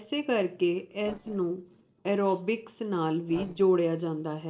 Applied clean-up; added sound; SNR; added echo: neural separator model SepFormer DNS4.